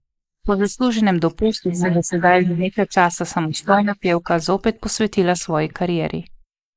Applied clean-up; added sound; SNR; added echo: neural mask model Resemble Enhance denoiser.